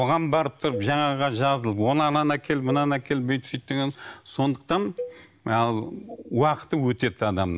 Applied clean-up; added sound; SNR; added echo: none; Cowbell; 17 dB; none.